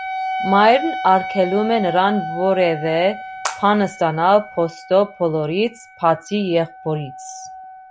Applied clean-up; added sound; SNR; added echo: none; Wind instrument, woodwind instrument + Water / Splash, splatter; 10 dB; none.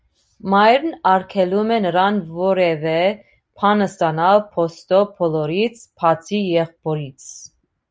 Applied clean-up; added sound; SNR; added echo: none; none; none; none.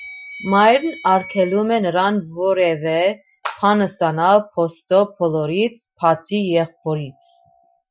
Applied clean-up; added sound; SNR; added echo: classical method Wiener filter.